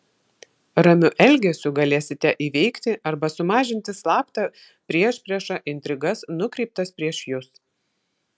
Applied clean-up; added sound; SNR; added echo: none; none; none; none.